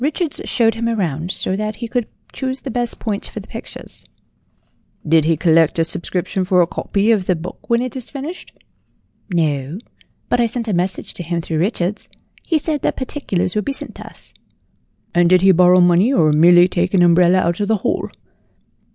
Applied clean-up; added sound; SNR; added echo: none; none; none; none.